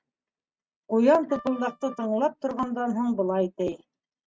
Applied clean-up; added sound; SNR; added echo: neural mask model RNNoise.